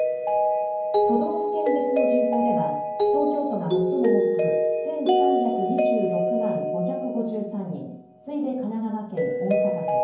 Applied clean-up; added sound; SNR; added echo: none; Mallet percussion; -5 dB; reverberation time 0.9 s.